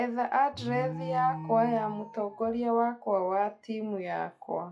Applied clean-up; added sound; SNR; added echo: classical method log-MMSE.